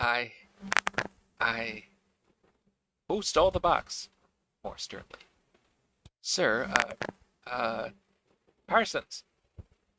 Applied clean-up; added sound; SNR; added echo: neural mask model RNNoise.